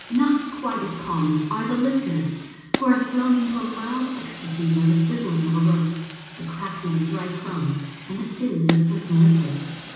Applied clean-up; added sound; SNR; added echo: none; Fire; 15 dB; reverberation time 1.2 s.